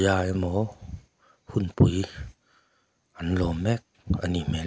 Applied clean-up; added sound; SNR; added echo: none; none; none; none.